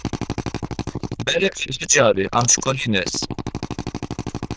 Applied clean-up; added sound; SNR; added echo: neural diffusion model UNIVERSE++.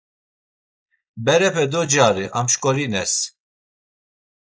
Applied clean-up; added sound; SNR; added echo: neural mask model Resemble Enhance denoiser.